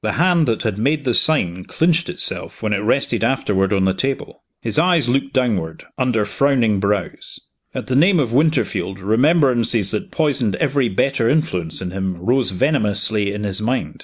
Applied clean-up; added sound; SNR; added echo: none; none; none; none.